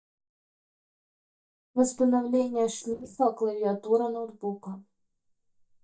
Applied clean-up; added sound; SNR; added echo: neural mask model DeepFilterNet 3.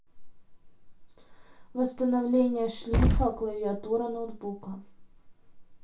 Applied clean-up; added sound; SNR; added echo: none; Explosion; -4 dB; reverberation time 0.3 s.